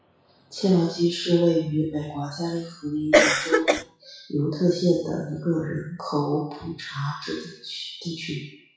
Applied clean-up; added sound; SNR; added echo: classical method WPE with log-MMSE.